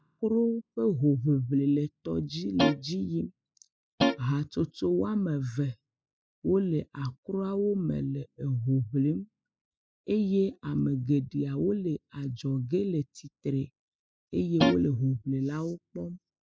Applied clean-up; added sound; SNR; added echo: classical method spectral subtraction.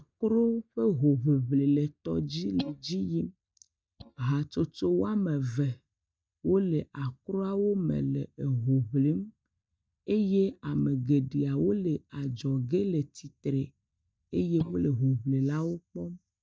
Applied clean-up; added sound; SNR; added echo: neural mask model DeepFilterNet 3.